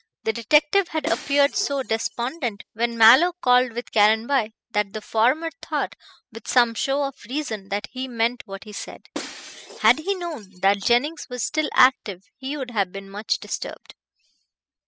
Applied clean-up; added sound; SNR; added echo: classical method spectral subtraction.